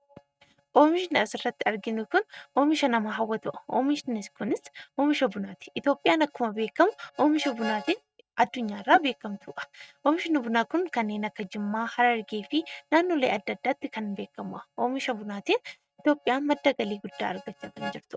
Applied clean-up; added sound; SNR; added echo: neural mask model RNNoise.